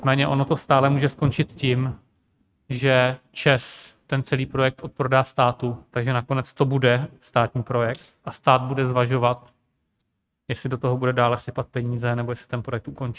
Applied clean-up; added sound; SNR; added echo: neural mask model RNNoise.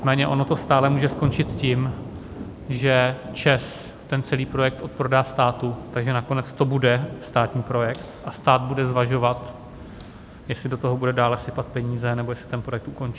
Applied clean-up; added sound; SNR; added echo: none; Thunder / Rain; 14 dB; none.